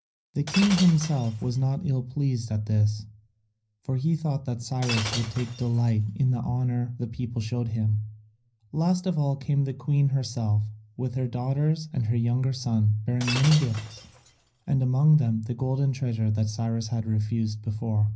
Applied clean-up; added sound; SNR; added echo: none; Shatter; 11 dB; reverberation time 0.5 s.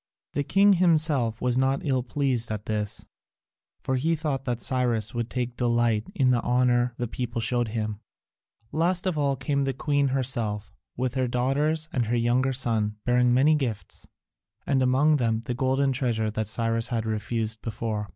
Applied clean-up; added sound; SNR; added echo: none; none; none; none.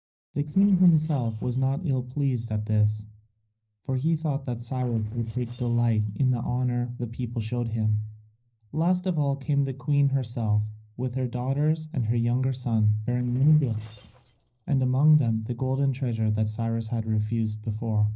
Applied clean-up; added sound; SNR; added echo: neural separator model SepFormer DNS4.